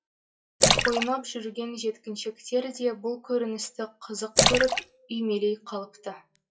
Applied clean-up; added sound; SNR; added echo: classical method WPE with log-MMSE.